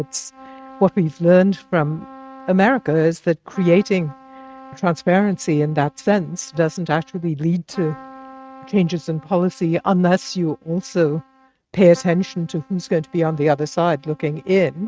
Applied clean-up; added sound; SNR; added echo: neural mask model RNNoise.